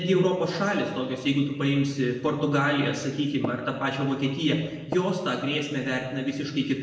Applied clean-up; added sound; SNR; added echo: none; Tap; 11 dB; reverberation time 0.9 s.